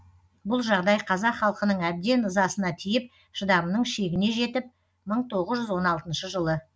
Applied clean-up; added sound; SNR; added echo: none; none; none; none.